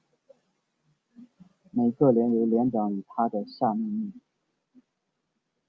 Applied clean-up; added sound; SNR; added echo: none; none; none; none.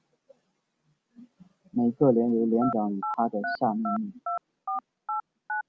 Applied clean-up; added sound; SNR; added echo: none; Telephone; 5 dB; none.